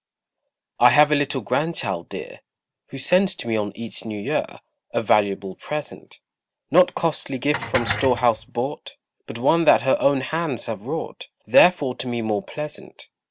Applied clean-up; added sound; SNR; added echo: none; Dishes, pots, and pans; 6 dB; none.